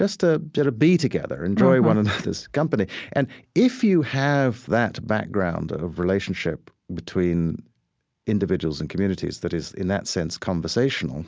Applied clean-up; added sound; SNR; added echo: none; none; none; none.